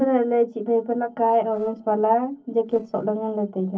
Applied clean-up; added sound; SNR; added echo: neural separator model SepFormer DNS4.